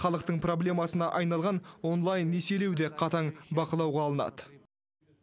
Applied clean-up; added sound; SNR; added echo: none; none; none; none.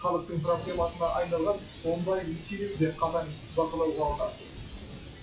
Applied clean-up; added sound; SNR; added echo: classical method WPE with log-MMSE.